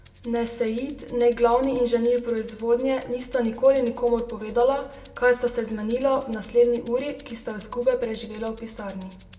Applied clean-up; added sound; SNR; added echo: none; Rattle (instrument); 18 dB; reverberation time 0.7 s.